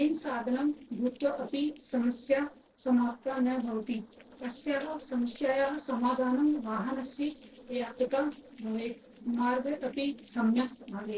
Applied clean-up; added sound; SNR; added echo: neural separator model SepFormer DNS4.